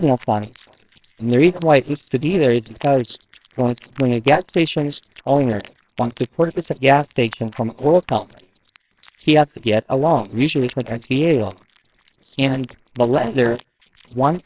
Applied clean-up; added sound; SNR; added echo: neural separator model SepFormer WHAMR!.